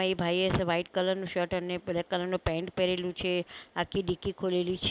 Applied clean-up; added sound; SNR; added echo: none; none; none; none.